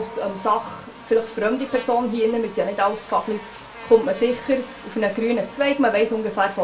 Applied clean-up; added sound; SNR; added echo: none; Buzz; 18 dB; reverberation time 0.3 s.